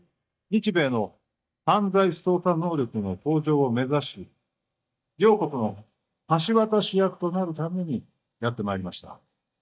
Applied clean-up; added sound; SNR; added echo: neural mask model DeepFilterNet 3.